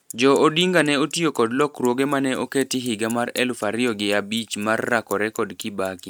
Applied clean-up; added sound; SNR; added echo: neural mask model RNNoise.